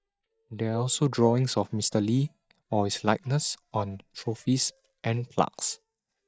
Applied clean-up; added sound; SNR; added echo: neural mask model DeepFilterNet 3.